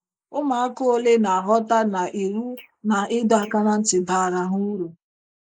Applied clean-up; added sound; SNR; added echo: neural mask model Resemble Enhance denoiser.